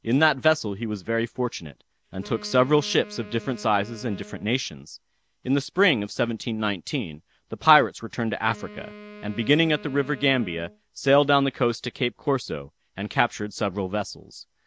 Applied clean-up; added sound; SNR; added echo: none; Wind instrument, woodwind instrument; 19 dB; none.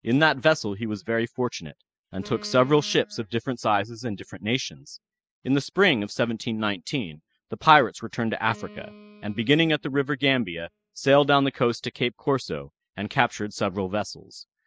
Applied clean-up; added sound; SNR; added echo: classical method spectral subtraction.